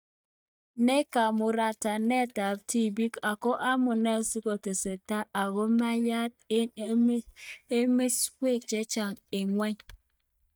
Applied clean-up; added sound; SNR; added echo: neural mask model DeepFilterNet 3.